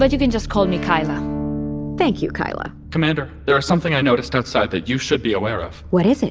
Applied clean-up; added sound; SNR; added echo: none; none; none; none.